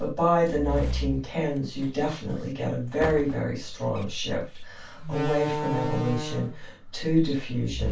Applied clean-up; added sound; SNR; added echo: none; Slam; 7 dB; reverberation time 0.2 s.